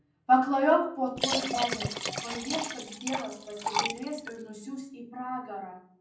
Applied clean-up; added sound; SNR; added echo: none; Liquid; 3 dB; reverberation time 0.6 s.